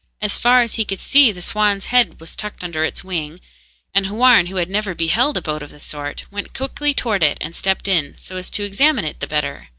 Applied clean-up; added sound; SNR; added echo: none; none; none; none.